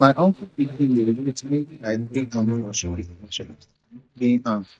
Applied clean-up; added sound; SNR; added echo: neural mask model DeepFilterNet 3.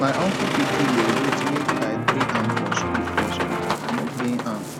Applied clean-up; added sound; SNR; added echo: none; Boat, Water vehicle + Piano; -3 dB; none.